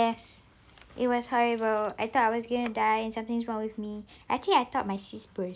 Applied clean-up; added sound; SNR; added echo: none; none; none; none.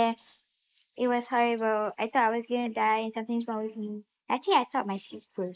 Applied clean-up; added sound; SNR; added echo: neural mask model Resemble Enhance denoiser.